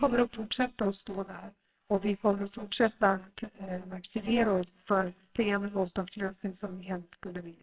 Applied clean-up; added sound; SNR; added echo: neural separator model SepFormer WHAMR!.